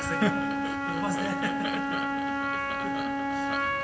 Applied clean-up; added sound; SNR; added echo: none; Wind instrument, woodwind instrument; -5 dB; reverberation time 1.6 s.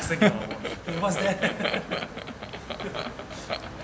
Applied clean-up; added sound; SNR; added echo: none; none; none; none.